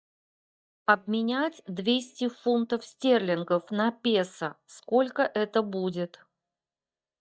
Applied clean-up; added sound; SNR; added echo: neural mask model DeepFilterNet 3.